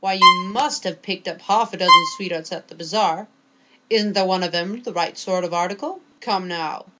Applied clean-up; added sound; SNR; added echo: none; Bowed string instrument; -4 dB; none.